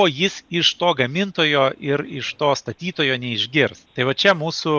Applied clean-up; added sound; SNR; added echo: none; none; none; none.